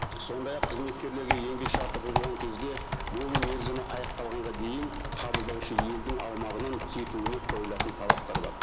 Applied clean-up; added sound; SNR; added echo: none; Computer keyboard; -3 dB; none.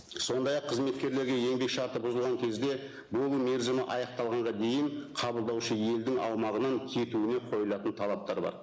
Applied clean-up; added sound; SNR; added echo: none; none; none; none.